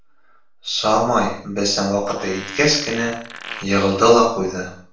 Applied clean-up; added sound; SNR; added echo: none; Fart; 16 dB; reverberation time 0.5 s.